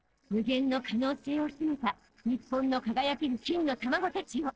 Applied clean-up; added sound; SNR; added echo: neural separator model SepFormer DNS4.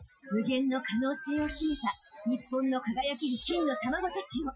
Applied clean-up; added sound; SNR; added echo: classical method Wiener filter.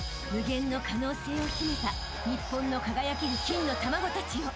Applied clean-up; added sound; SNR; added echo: none; none; none; none.